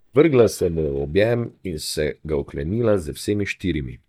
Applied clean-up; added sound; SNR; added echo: neural mask model DeepFilterNet 3.